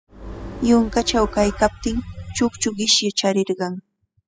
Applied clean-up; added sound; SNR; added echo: classical method spectral subtraction.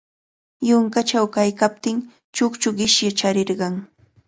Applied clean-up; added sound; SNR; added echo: none; none; none; none.